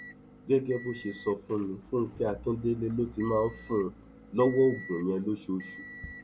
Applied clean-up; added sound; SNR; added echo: none; Motor vehicle (road) / Engine; 17 dB; none.